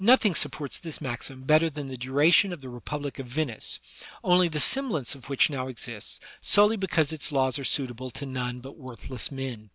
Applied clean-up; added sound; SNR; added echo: none; none; none; none.